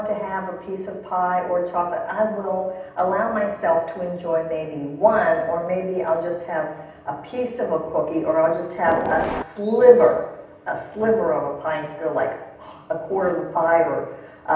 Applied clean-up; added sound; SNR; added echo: none; Train; 3 dB; reverberation time 0.8 s.